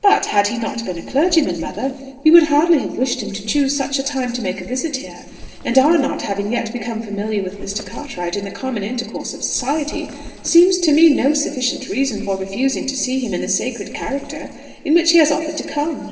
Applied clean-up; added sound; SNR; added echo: neural separator model SepFormer DNS4.